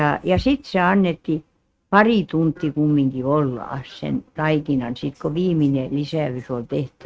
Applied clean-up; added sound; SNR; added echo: neural mask model RNNoise.